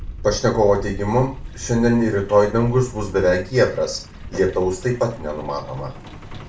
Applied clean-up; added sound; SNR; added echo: none; Truck; 13 dB; reverberation time 0.3 s.